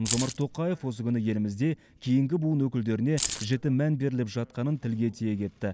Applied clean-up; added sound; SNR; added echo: none; Keys jangling; 5 dB; none.